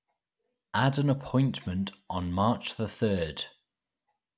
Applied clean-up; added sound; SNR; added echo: none; none; none; none.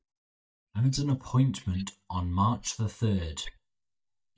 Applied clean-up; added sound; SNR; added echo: neural mask model DeepFilterNet 3.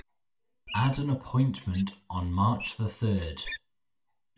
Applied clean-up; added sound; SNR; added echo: none; Wild animals; 15 dB; reverberation time 0.2 s.